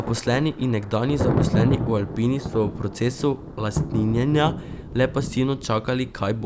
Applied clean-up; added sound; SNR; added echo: none; Thunder; 4 dB; none.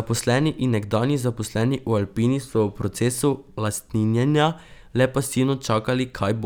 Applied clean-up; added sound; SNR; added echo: none; none; none; none.